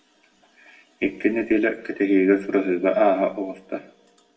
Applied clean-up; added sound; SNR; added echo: none; none; none; reverberation time 0.4 s.